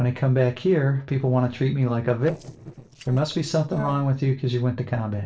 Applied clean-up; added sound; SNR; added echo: neural separator model SepFormer DNS4.